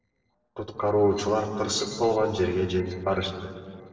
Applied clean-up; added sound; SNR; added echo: neural separator model SepFormer DNS4.